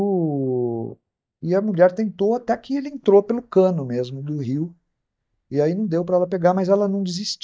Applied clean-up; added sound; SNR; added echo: neural mask model DeepFilterNet 3.